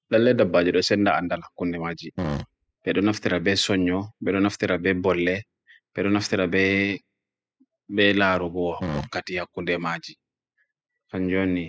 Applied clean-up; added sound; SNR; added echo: classical method spectral subtraction.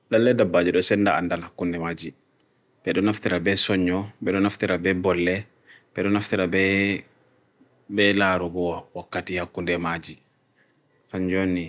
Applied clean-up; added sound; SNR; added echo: none; none; none; none.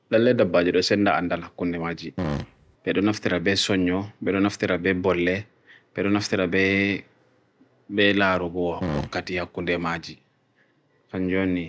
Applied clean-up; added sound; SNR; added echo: none; Fart; 5 dB; none.